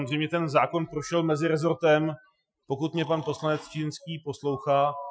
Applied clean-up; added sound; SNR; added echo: classical method Wiener filter.